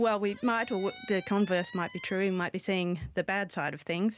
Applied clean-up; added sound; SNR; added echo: none; Squeak; 16 dB; none.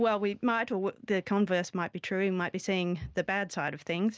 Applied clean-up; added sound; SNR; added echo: none; none; none; none.